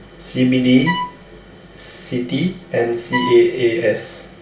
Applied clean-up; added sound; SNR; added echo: none; Bowed string instrument; 8 dB; reverberation time 0.2 s.